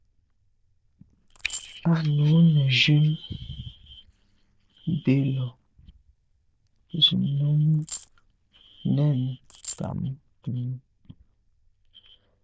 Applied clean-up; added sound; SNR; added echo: neural diffusion model UNIVERSE++.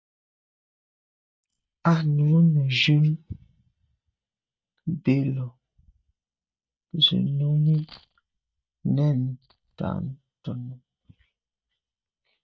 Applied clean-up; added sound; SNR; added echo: neural mask model DeepFilterNet 3.